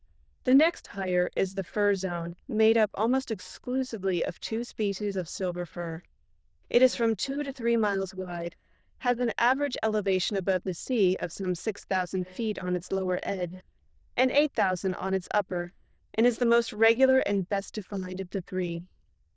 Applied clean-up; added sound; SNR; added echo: neural diffusion model UNIVERSE++.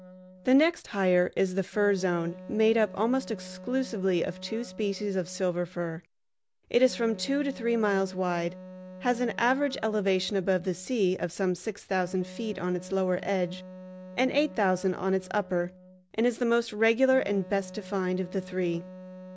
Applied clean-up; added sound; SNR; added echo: none; Wind instrument, woodwind instrument; 17 dB; none.